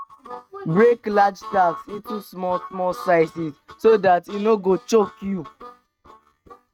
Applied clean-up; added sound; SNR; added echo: neural mask model RNNoise.